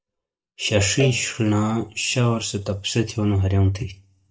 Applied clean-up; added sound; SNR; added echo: neural mask model DeepFilterNet 3.